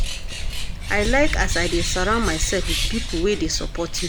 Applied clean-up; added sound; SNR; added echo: none; Bird; -1 dB; none.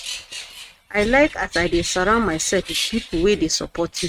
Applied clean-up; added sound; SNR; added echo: neural mask model RNNoise.